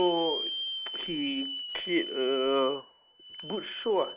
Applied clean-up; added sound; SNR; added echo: neural mask model RNNoise.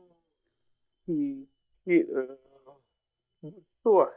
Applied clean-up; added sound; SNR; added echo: neural mask model DeepFilterNet 3.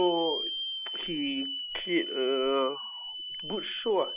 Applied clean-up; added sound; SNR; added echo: classical method spectral subtraction.